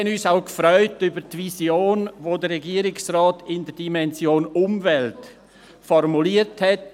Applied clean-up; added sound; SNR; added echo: none; none; none; none.